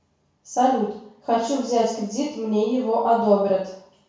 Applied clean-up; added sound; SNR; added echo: none; none; none; reverberation time 0.6 s.